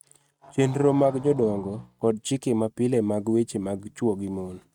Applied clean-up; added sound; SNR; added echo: neural mask model RNNoise.